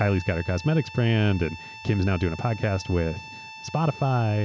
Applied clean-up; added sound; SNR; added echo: none; Harmonica; 17 dB; none.